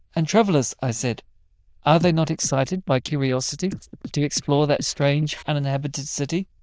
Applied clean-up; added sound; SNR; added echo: neural diffusion model UNIVERSE++.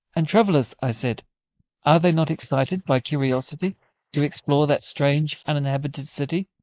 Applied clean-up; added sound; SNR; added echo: neural mask model Resemble Enhance denoiser.